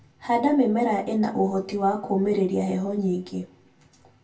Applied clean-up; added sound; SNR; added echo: none; none; none; reverberation time 0.2 s.